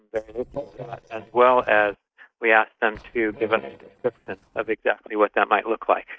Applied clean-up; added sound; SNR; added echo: neural mask model DeepFilterNet 3.